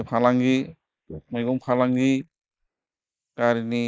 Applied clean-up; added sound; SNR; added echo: neural mask model Resemble Enhance denoiser.